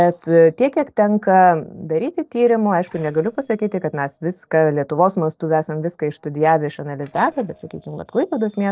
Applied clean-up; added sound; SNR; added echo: neural separator model SepFormer DNS4.